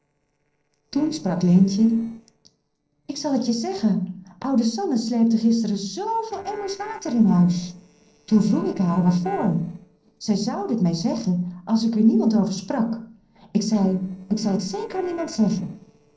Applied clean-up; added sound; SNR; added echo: neural separator model SepFormer DNS4.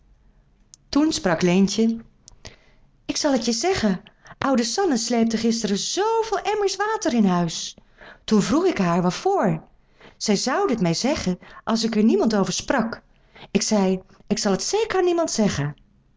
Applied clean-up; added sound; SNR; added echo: none; none; none; none.